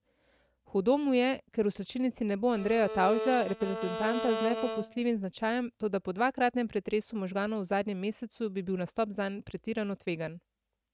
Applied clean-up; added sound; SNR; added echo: neural mask model RNNoise.